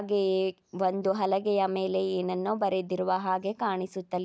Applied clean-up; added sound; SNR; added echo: none; none; none; none.